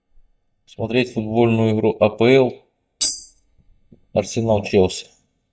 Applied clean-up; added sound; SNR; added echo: neural mask model DeepFilterNet 3.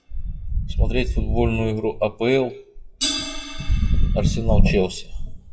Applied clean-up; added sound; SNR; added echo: classical method WPE with log-MMSE.